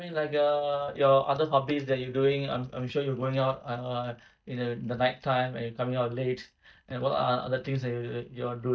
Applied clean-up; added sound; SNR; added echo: neural mask model DeepFilterNet 3.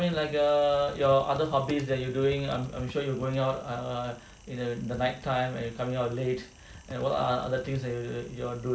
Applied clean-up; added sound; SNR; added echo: none; Typing; 19 dB; none.